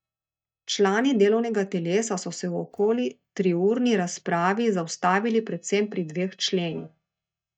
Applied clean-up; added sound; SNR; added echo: neural mask model DeepFilterNet 3.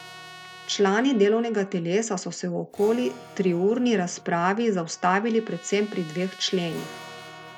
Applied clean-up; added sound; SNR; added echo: none; Electric guitar / Acoustic guitar + Trumpet; 19 dB; none.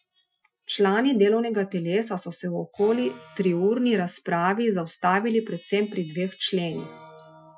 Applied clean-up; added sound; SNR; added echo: classical method Wiener filter.